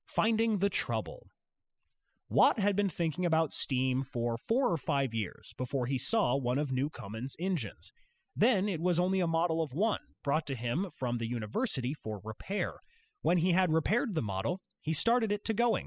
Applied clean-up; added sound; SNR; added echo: classical method spectral subtraction.